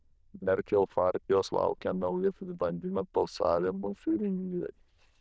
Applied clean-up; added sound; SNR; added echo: neural diffusion model UNIVERSE++.